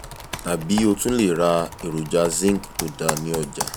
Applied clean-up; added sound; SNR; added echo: none; Computer keyboard; 10 dB; none.